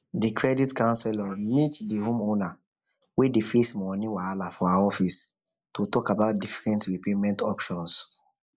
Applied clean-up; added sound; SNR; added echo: neural mask model Resemble Enhance denoiser.